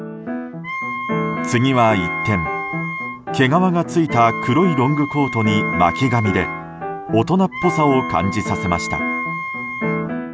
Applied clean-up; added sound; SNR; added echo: none; Wind instrument, woodwind instrument; 8 dB; none.